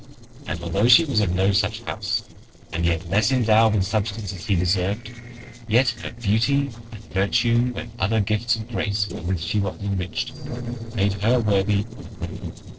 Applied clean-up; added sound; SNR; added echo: neural separator model SepFormer DNS4.